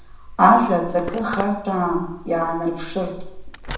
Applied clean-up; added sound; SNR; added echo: none; Liquid; 13 dB; reverberation time 0.7 s.